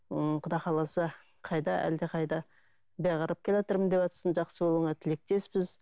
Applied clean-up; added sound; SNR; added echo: none; none; none; none.